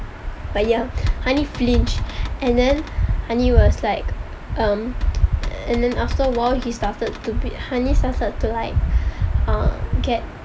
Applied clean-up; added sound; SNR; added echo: none; Cupboard open or close / Door; 20 dB; none.